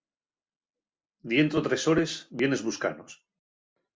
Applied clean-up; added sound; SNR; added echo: none; none; none; none.